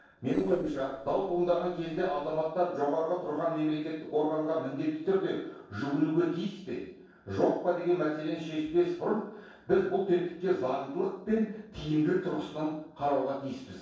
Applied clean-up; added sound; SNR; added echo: neural separator model SepFormer DNS4.